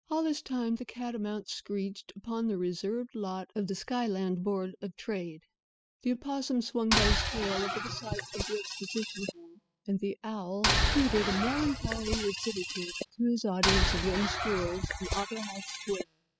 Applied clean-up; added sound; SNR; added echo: classical method spectral subtraction.